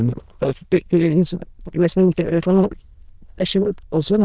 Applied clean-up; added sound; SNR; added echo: neural diffusion model UNIVERSE++.